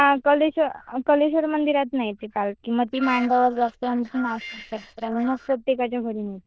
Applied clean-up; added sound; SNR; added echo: neural diffusion model UNIVERSE++.